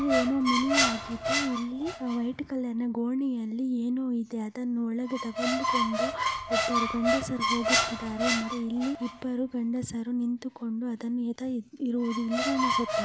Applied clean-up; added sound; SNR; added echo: none; Squeak; 1 dB; none.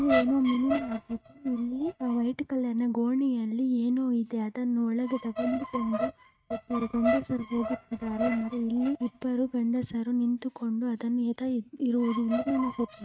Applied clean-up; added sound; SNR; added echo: neural mask model RNNoise.